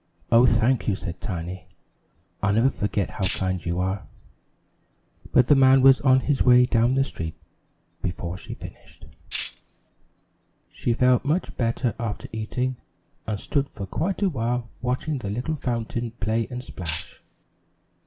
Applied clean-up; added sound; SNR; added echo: none; Tambourine; -4 dB; none.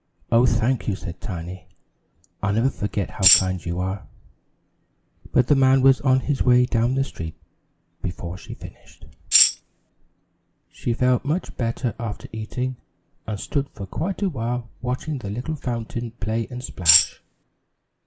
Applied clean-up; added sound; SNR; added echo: neural mask model Resemble Enhance denoiser.